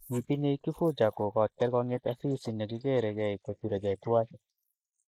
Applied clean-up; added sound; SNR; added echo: neural mask model Resemble Enhance denoiser.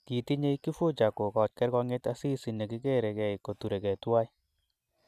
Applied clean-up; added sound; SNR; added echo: none; none; none; none.